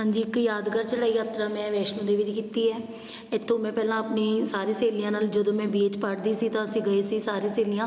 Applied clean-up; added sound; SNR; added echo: none; none; none; none.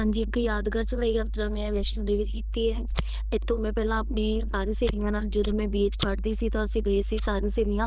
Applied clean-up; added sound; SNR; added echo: neural diffusion model UNIVERSE++.